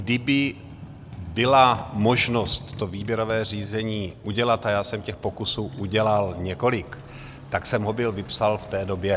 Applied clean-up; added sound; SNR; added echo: none; Motorcycle; 15 dB; none.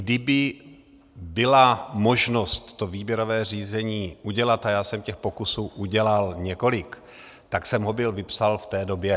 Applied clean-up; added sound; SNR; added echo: none; none; none; none.